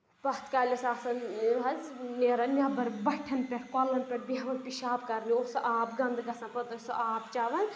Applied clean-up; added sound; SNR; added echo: none; none; none; none.